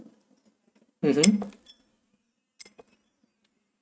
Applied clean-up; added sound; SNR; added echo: neural mask model RNNoise.